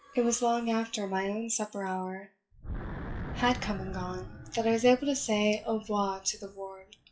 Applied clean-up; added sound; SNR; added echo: classical method WPE with log-MMSE.